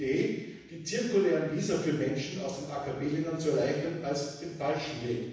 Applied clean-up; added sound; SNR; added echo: none; none; none; reverberation time 1.1 s.